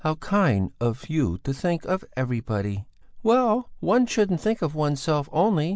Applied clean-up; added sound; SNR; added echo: none; none; none; none.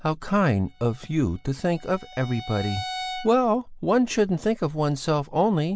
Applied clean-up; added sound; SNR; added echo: none; Bowed string instrument; 14 dB; none.